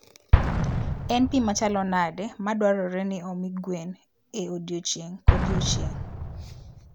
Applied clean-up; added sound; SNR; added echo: none; Explosion; -1 dB; none.